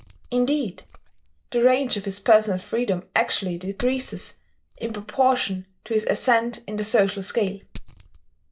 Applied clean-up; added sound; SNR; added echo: none; Glass; 20 dB; reverberation time 0.2 s.